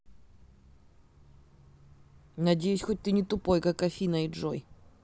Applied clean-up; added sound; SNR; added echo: none; none; none; none.